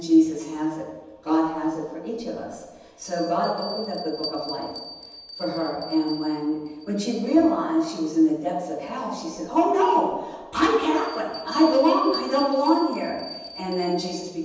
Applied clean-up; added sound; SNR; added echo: none; Bell; 18 dB; reverberation time 1.1 s.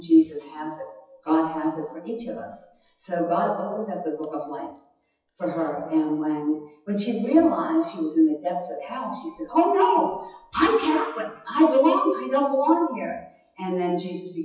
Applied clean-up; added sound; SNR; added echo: classical method WPE with log-MMSE.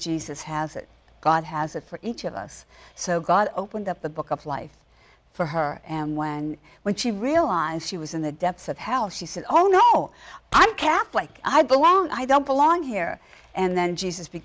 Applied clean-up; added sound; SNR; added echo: none; none; none; none.